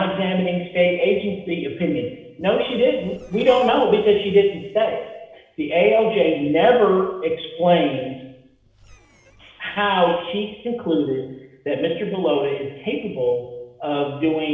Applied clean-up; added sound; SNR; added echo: neural separator model SepFormer DNS4.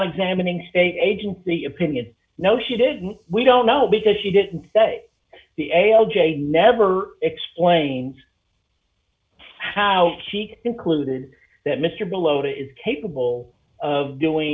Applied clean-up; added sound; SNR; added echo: none; none; none; none.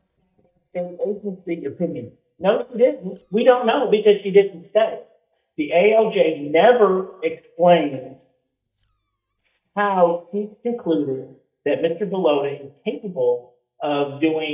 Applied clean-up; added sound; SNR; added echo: neural mask model DeepFilterNet 3.